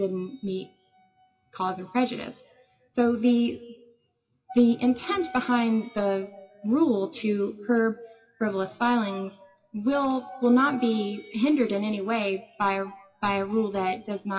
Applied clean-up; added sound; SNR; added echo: classical method WPE with log-MMSE.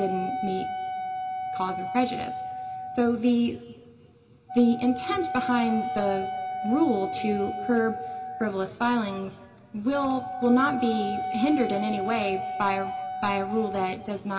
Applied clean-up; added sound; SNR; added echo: none; Wind instrument, woodwind instrument; 6 dB; reverberation time 2.7 s.